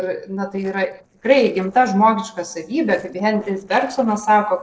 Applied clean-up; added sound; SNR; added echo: neural separator model SepFormer DNS4.